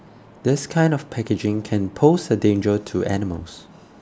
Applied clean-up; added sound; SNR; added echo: none; none; none; none.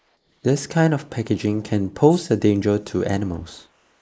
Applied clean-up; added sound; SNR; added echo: neural mask model Resemble Enhance denoiser.